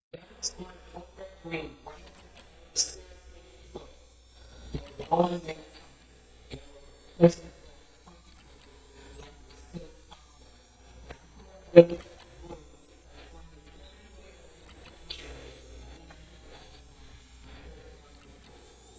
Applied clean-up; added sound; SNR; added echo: neural mask model DeepFilterNet 3.